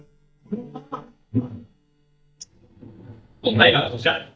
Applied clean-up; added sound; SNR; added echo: neural mask model DeepFilterNet 3.